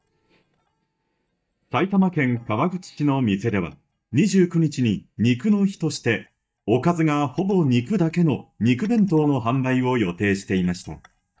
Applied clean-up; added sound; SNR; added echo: neural mask model DeepFilterNet 3.